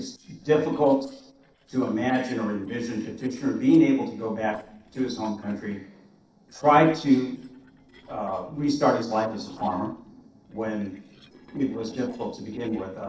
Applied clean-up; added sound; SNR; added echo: neural separator model SepFormer DNS4.